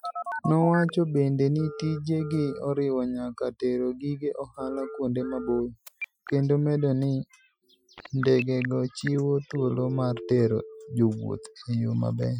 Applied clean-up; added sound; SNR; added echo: classical method Wiener filter.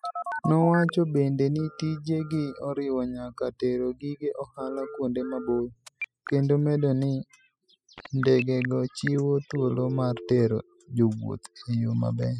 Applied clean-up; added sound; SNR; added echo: classical method spectral subtraction.